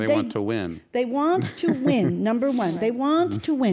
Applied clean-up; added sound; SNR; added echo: none; none; none; none.